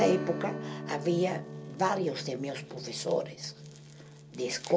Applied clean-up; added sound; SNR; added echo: none; Strum; 9 dB; reverberation time 0.2 s.